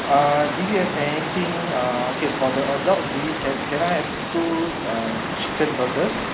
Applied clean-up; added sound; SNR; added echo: none; Water; 3 dB; none.